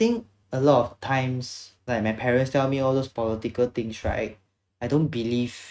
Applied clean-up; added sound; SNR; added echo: neural mask model RNNoise.